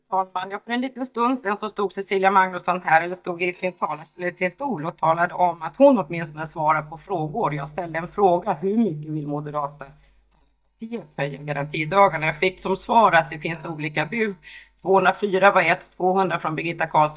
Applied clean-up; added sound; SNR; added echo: neural mask model DeepFilterNet 3.